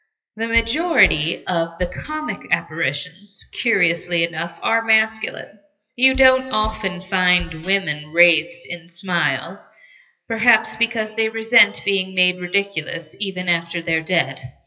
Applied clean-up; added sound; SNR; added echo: classical method WPE with log-MMSE.